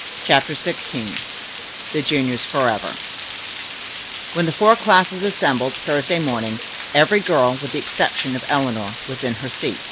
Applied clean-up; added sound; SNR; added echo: none; Water; 10 dB; none.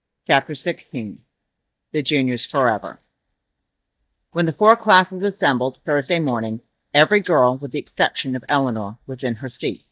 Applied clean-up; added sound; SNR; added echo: neural mask model DeepFilterNet 3.